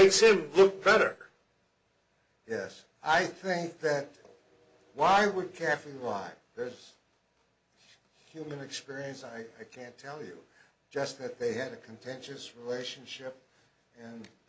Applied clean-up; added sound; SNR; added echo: none; none; none; none.